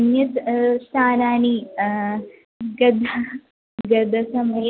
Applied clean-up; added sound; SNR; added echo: none; none; none; none.